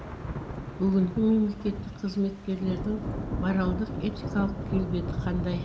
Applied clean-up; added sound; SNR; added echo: none; Thunder / Rain; 5 dB; reverberation time 1.6 s.